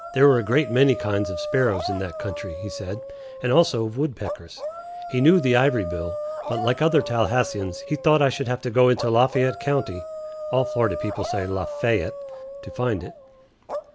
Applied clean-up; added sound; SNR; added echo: none; Dog; 10 dB; none.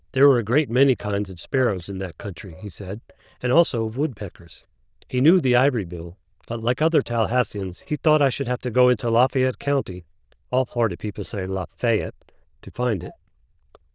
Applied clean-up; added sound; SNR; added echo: neural diffusion model UNIVERSE++.